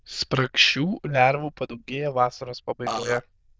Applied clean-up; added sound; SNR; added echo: neural diffusion model UNIVERSE++.